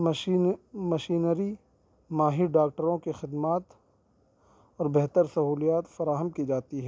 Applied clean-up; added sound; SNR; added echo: none; none; none; none.